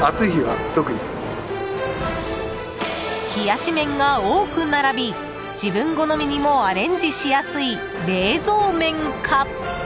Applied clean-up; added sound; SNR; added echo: none; none; none; none.